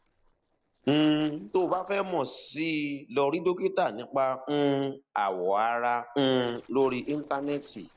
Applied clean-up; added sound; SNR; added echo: neural separator model SepFormer DNS4.